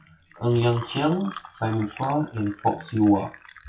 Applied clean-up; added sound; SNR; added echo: classical method WPE with log-MMSE.